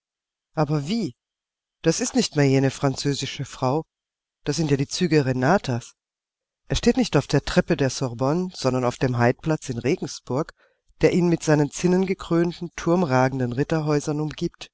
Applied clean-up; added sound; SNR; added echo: none; none; none; none.